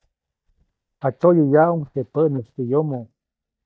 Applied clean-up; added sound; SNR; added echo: neural mask model DeepFilterNet 3.